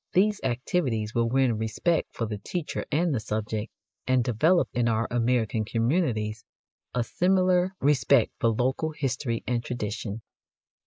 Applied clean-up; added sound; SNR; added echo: neural mask model Resemble Enhance denoiser.